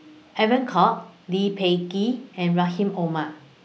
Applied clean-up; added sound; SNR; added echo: none; none; none; none.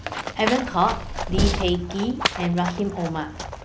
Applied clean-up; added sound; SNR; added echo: none; Train + Livestock, farm animals, working animals; 2 dB; none.